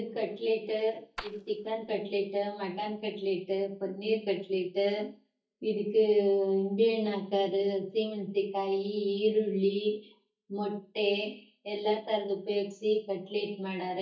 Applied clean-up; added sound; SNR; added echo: neural mask model DeepFilterNet 3.